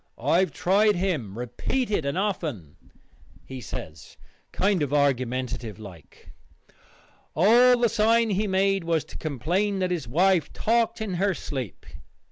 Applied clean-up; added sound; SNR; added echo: none; none; none; none.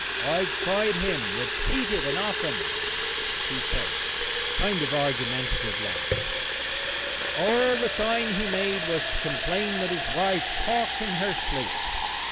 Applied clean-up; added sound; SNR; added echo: none; Fill (with liquid) / Water tap, faucet; -3 dB; none.